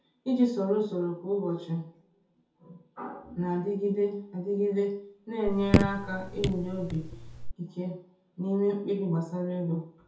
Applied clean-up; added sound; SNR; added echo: none; Raindrop / Drip; -1 dB; reverberation time 0.6 s.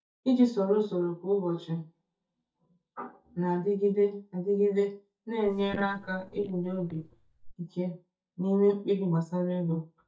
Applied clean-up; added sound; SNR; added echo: neural mask model DeepFilterNet 3.